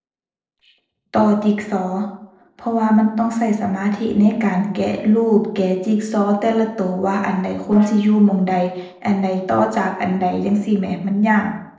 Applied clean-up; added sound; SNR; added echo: neural separator model SepFormer DNS4.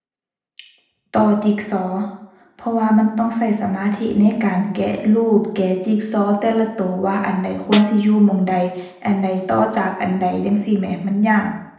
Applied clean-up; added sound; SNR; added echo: none; Snare drum; 10 dB; reverberation time 0.7 s.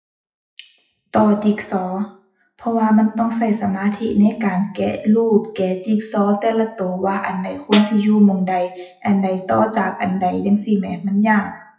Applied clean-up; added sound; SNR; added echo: classical method WPE with log-MMSE.